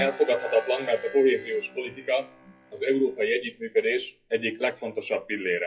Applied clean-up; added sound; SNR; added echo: classical method WPE with log-MMSE.